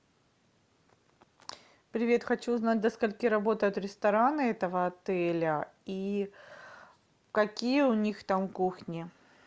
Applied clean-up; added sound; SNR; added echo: none; none; none; none.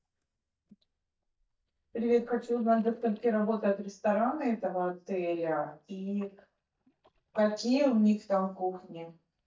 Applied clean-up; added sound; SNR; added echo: neural mask model DeepFilterNet 3.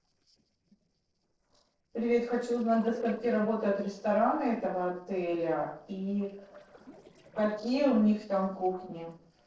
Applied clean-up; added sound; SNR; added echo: neural separator model SepFormer DNS4.